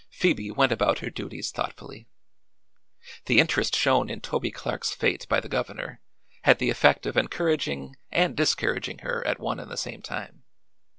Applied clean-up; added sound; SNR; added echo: none; none; none; none.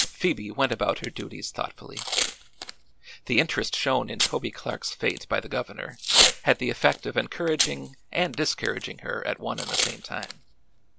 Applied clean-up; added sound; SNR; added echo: none; Packing tape, duct tape / Tearing; 3 dB; none.